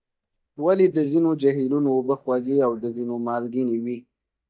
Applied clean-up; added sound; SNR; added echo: neural mask model DeepFilterNet 3.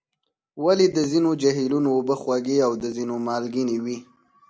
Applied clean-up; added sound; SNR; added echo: none; none; none; none.